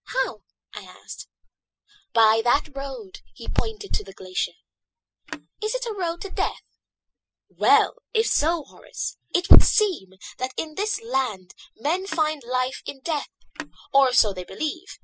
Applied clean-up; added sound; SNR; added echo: classical method spectral subtraction.